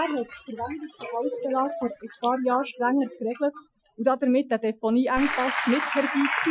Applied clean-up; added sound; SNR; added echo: classical method Wiener filter.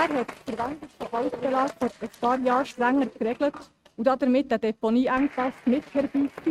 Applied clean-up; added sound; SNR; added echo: neural mask model RNNoise.